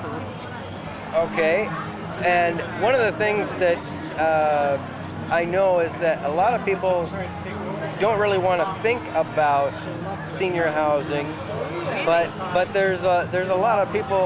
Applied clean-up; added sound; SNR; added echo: none; none; none; none.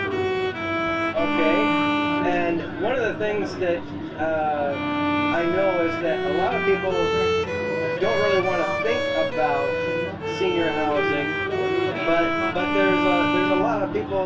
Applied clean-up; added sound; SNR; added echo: none; Bowed string instrument; 0 dB; reverberation time 0.2 s.